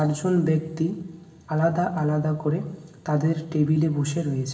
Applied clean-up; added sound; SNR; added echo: none; none; none; reverberation time 1.0 s.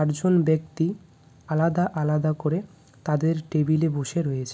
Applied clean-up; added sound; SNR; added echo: none; none; none; none.